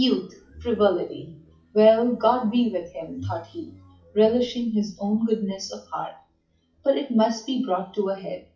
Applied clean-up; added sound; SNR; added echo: classical method WPE with log-MMSE.